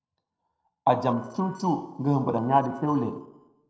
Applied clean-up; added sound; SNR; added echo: neural separator model SepFormer DNS4.